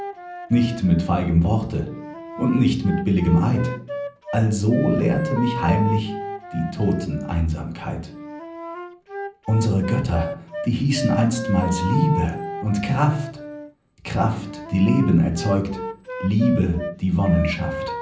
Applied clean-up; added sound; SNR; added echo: none; Wind instrument, woodwind instrument; 10 dB; reverberation time 0.6 s.